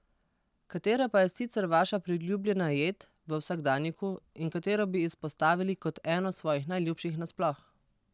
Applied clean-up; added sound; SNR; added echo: none; none; none; none.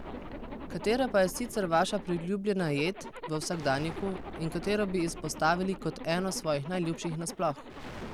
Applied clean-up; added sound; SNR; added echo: none; Zipper (clothing) + Explosion; 11 dB; none.